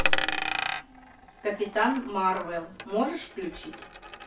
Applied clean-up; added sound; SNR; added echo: none; Coin (dropping); 4 dB; reverberation time 0.3 s.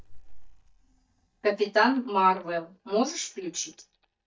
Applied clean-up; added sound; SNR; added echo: neural mask model DeepFilterNet 3.